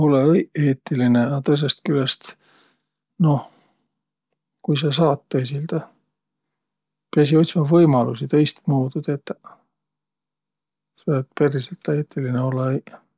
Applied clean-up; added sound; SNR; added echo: none; none; none; none.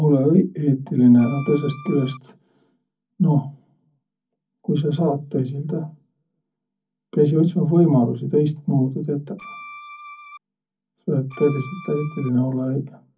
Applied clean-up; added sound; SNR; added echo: none; Bowed string instrument; 17 dB; reverberation time 0.3 s.